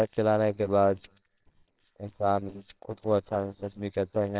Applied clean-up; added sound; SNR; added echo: neural separator model SepFormer WHAMR!.